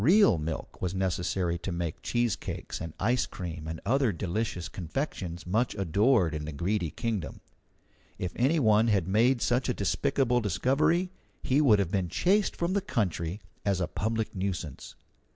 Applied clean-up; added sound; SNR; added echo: none; none; none; none.